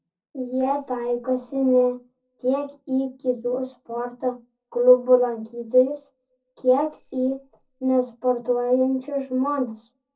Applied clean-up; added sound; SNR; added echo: neural separator model SepFormer DNS4.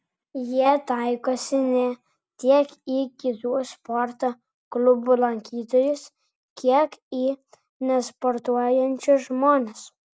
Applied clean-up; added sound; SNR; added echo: none; none; none; none.